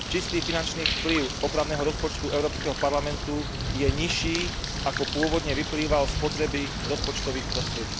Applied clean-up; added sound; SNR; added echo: none; Bird; 1 dB; none.